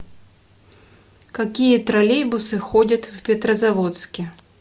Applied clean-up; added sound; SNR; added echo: none; none; none; none.